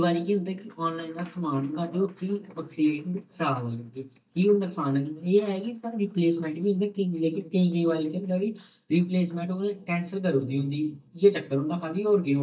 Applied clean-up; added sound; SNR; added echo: neural mask model DeepFilterNet 3.